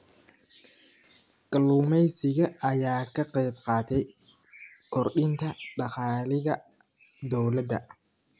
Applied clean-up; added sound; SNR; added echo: none; none; none; none.